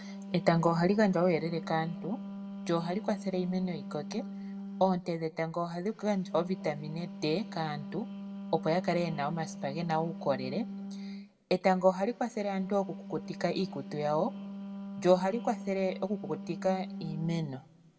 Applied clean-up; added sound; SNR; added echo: none; Wind instrument, woodwind instrument; 10 dB; reverberation time 0.8 s.